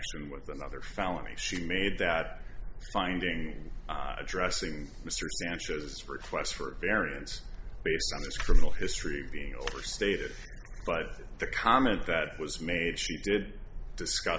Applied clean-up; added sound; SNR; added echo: none; none; none; none.